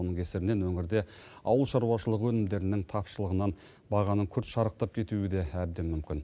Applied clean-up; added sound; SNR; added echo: none; none; none; none.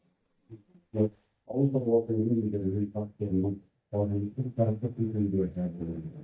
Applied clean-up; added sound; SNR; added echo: neural mask model DeepFilterNet 3.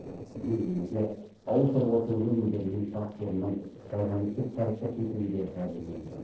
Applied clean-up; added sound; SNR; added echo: neural separator model SepFormer DNS4.